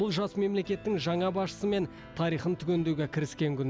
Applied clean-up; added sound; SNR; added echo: none; none; none; none.